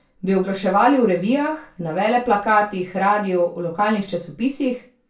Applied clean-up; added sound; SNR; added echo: none; none; none; reverberation time 0.2 s.